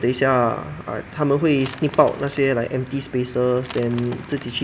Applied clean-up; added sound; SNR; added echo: none; Crackle / Crushing / Wood; 19 dB; none.